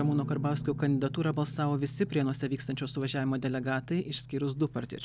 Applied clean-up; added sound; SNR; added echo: none; Guitar; 10 dB; none.